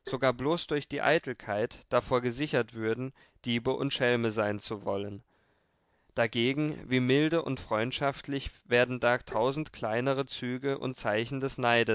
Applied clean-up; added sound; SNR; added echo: none; Tap; 18 dB; none.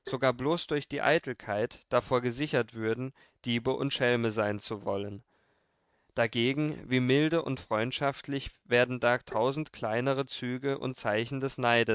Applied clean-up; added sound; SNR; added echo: neural mask model RNNoise.